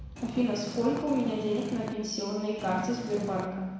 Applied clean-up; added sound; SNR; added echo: none; Purr; 10 dB; reverberation time 1.1 s.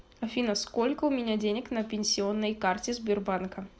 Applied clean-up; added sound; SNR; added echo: none; none; none; none.